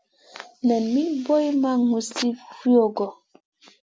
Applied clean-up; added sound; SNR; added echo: none; none; none; none.